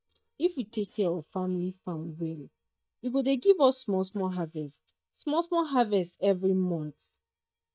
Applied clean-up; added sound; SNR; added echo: neural mask model DeepFilterNet 3.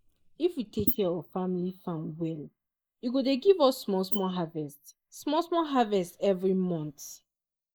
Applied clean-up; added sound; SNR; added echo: neural mask model Resemble Enhance denoiser.